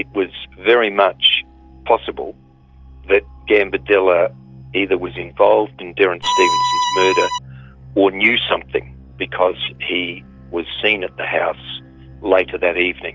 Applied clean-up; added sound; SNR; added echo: none; Bowed string instrument; -1 dB; none.